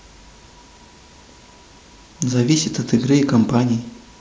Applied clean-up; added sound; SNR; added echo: none; none; none; none.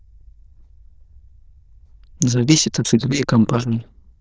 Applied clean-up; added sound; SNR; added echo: neural diffusion model UNIVERSE++.